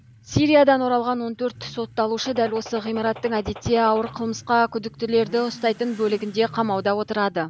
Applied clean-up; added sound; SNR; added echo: none; Motorcycle / Accelerating, revving, vroom + Gunshot, gunfire; 20 dB; none.